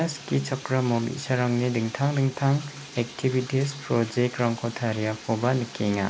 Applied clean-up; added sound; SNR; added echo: none; Bathtub (filling or washing); 17 dB; none.